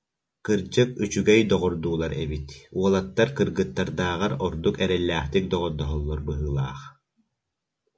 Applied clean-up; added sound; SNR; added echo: none; none; none; none.